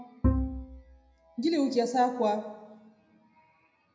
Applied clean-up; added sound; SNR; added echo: none; Bowed string instrument; 0 dB; reverberation time 0.8 s.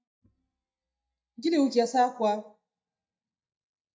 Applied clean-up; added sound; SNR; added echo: neural mask model DeepFilterNet 3.